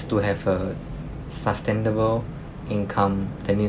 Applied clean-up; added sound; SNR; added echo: none; none; none; none.